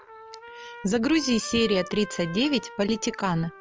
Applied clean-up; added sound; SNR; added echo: none; Trumpet; 16 dB; none.